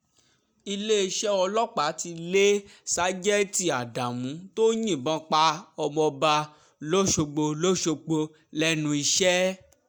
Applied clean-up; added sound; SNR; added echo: none; none; none; none.